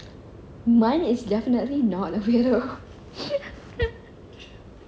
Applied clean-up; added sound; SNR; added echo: none; none; none; none.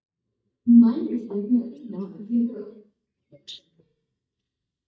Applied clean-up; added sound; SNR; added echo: neural mask model DeepFilterNet 3.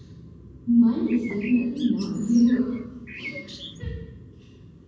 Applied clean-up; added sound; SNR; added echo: none; Bird; 17 dB; reverberation time 1.2 s.